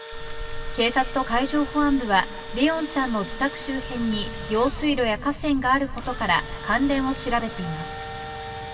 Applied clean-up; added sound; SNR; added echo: none; Engine / Drill; 13 dB; reverberation time 2.2 s.